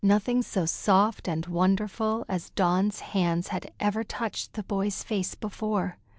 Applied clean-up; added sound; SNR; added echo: none; none; none; none.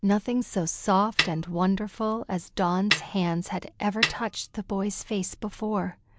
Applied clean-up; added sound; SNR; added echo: none; Snare drum; 4 dB; none.